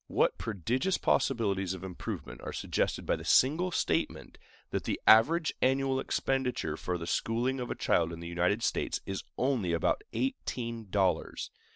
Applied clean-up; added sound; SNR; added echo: none; none; none; none.